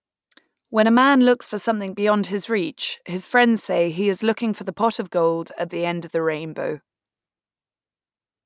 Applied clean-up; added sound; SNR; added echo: none; none; none; none.